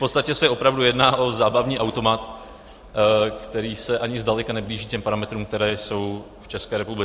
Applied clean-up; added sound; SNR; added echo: none; none; none; none.